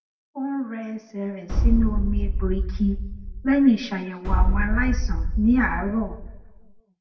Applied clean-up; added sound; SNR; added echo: none; Boom; -2 dB; reverberation time 0.7 s.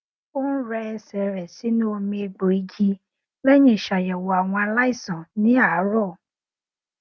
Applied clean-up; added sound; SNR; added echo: none; none; none; none.